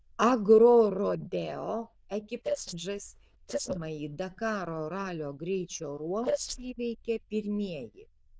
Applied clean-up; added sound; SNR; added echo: neural diffusion model UNIVERSE++.